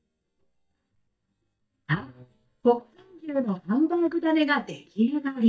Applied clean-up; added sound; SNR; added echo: neural mask model DeepFilterNet 3.